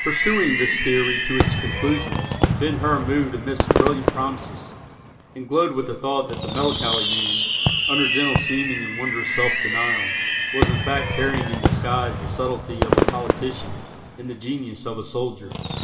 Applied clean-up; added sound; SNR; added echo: none; Fireworks; -2 dB; reverberation time 2.3 s.